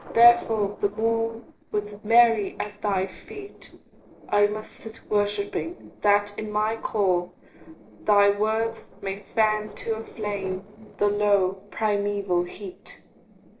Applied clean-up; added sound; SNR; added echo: neural separator model SepFormer DNS4.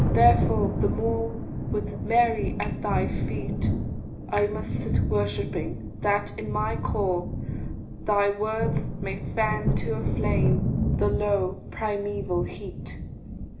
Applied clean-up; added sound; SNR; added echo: none; Thunder; -1 dB; reverberation time 0.4 s.